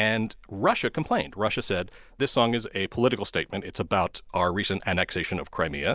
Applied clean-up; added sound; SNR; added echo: none; none; none; none.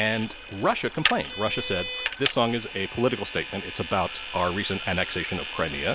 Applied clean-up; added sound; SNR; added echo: none; Vehicle; 6 dB; none.